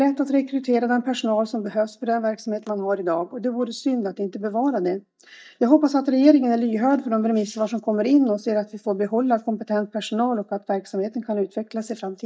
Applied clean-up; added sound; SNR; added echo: neural mask model DeepFilterNet 3.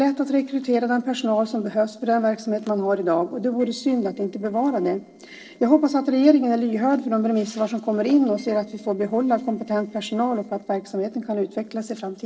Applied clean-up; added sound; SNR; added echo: neural separator model SepFormer DNS4.